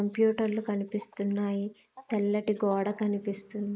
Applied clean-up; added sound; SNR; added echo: neural mask model Resemble Enhance denoiser.